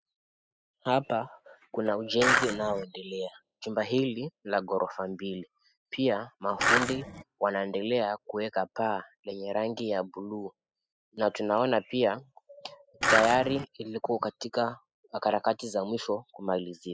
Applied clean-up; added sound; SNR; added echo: classical method spectral subtraction.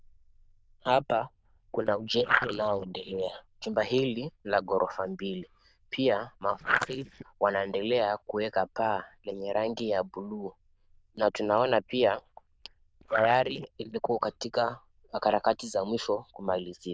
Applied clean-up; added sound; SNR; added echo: neural diffusion model UNIVERSE++.